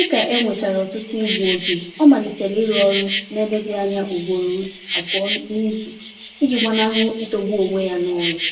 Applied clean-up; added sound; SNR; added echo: none; Insect; 5 dB; reverberation time 0.6 s.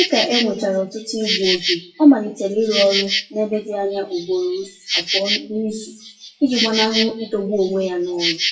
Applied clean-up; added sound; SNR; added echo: classical method WPE with log-MMSE.